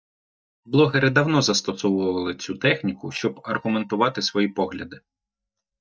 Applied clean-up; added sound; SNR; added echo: neural mask model DeepFilterNet 3.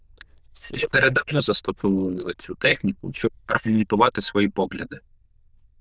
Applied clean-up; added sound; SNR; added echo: neural diffusion model UNIVERSE++.